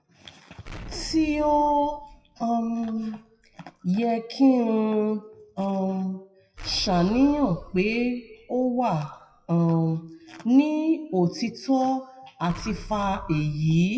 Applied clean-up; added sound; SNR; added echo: classical method WPE with log-MMSE.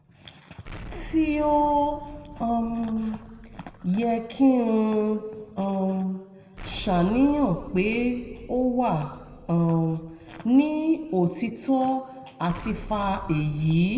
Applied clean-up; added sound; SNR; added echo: none; Explosion; 18 dB; reverberation time 1.4 s.